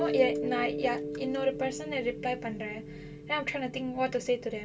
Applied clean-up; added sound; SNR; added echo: none; Mallet percussion; 5 dB; reverberation time 0.2 s.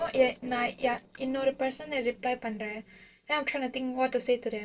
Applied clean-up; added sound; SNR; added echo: neural separator model SepFormer DNS4.